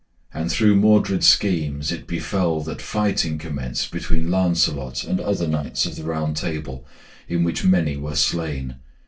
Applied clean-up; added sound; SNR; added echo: neural separator model SepFormer DNS4.